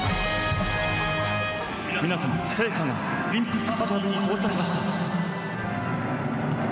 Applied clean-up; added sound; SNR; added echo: none; none; none; none.